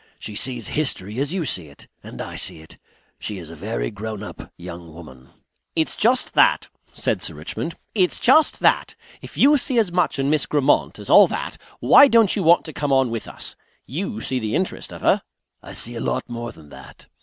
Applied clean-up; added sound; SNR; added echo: none; none; none; none.